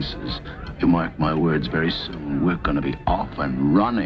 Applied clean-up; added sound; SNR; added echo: none; none; none; none.